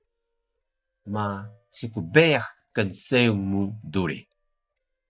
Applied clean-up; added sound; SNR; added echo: neural mask model DeepFilterNet 3.